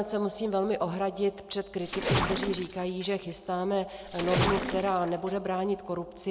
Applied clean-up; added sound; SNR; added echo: none; Splash, splatter; 3 dB; none.